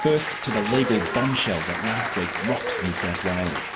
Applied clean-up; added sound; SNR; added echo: none; Applause; 3 dB; reverberation time 0.7 s.